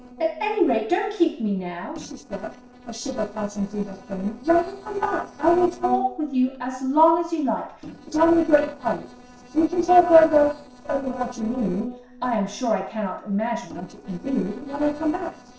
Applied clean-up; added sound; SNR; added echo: neural separator model SepFormer DNS4.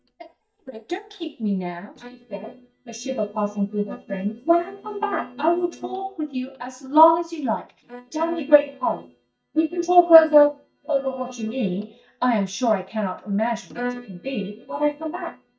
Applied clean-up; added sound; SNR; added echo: neural mask model DeepFilterNet 3.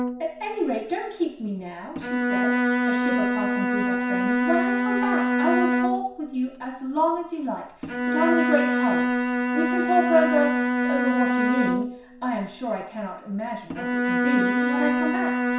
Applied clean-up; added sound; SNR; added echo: none; Bowed string instrument; -3 dB; reverberation time 0.6 s.